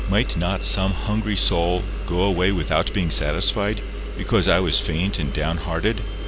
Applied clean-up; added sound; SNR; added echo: none; Engine; 5 dB; none.